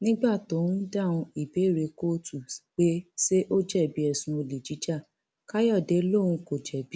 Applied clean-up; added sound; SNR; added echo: none; none; none; none.